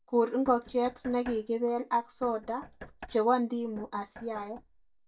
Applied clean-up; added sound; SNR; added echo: neural mask model DeepFilterNet 3.